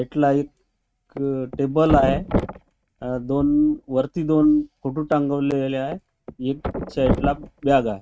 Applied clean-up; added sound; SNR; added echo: neural mask model RNNoise.